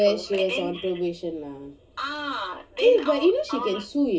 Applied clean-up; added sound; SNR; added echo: none; none; none; reverberation time 0.2 s.